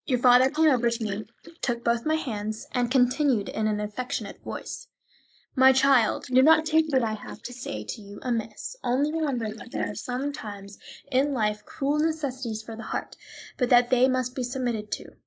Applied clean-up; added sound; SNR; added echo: neural mask model Resemble Enhance denoiser.